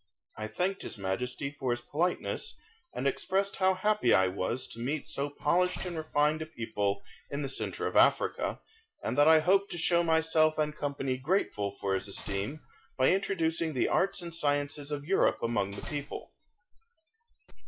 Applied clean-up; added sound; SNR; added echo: classical method log-MMSE.